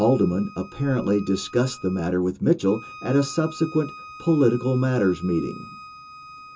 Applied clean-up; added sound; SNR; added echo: none; Bowed string instrument; 19 dB; reverberation time 0.2 s.